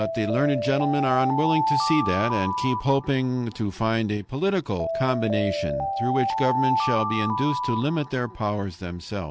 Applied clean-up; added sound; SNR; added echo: none; Alarm; 3 dB; none.